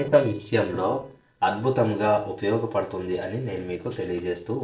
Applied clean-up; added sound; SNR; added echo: neural separator model SepFormer DNS4.